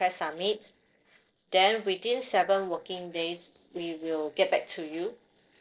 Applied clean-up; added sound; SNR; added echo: neural separator model SepFormer DNS4.